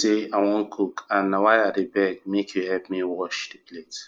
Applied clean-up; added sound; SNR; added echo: neural mask model Resemble Enhance denoiser.